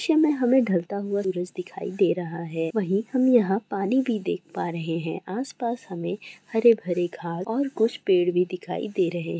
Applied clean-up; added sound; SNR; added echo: none; none; none; none.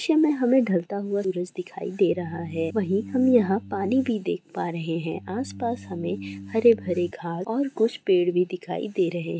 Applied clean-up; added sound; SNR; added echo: none; Organ; 15 dB; none.